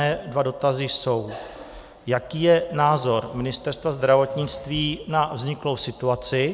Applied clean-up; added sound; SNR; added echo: none; none; none; none.